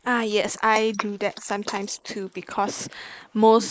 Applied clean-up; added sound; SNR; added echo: neural mask model Resemble Enhance denoiser.